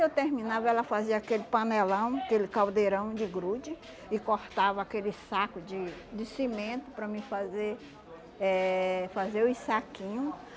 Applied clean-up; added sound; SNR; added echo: none; none; none; none.